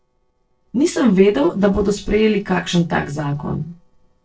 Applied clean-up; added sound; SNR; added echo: neural separator model SepFormer DNS4.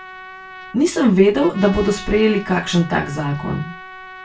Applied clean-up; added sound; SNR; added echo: none; Trumpet; 17 dB; reverberation time 0.2 s.